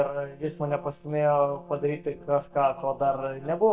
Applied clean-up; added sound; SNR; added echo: neural mask model DeepFilterNet 3.